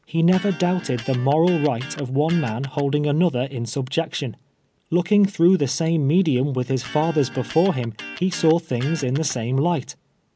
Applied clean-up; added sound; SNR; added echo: none; Electric guitar; 16 dB; none.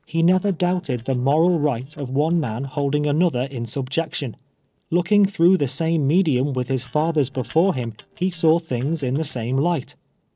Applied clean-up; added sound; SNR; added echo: neural separator model SepFormer DNS4.